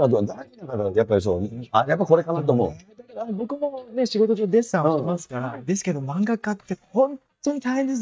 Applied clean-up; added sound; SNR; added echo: neural mask model DeepFilterNet 3.